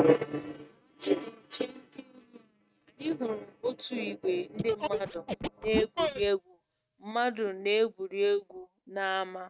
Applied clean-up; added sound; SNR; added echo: neural mask model RNNoise.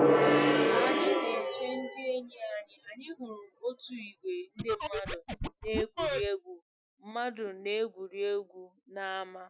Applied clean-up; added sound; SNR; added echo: classical method Wiener filter.